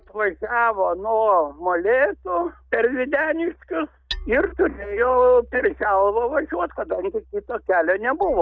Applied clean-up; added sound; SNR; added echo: neural mask model DeepFilterNet 3.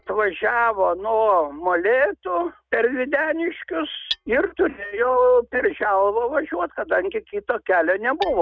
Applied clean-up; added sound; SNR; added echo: neural mask model RNNoise.